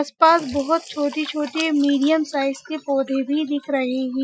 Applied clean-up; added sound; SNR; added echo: classical method Wiener filter.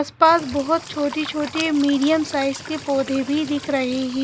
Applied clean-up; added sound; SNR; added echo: none; Cricket / Water; 15 dB; none.